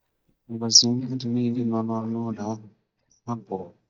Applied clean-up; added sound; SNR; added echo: neural mask model DeepFilterNet 3.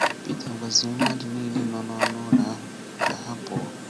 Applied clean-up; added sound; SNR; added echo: none; Tick-tock; -3 dB; none.